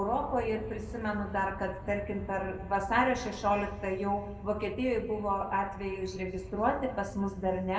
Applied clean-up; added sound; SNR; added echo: none; Aircraft; 12 dB; reverberation time 1.7 s.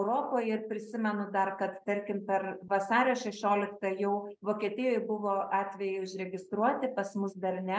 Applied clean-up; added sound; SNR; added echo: none; none; none; none.